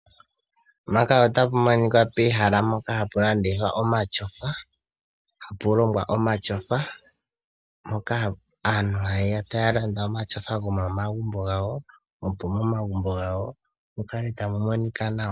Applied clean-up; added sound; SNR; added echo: none; none; none; none.